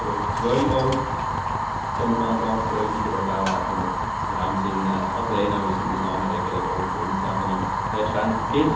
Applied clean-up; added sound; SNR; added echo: none; Fire; -1 dB; reverberation time 1.0 s.